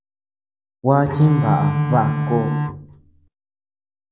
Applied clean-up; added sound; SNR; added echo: none; Bowed string instrument; 0 dB; none.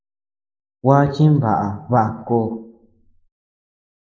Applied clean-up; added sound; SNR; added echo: neural mask model Resemble Enhance denoiser.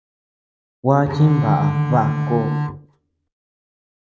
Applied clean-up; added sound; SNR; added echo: neural mask model RNNoise.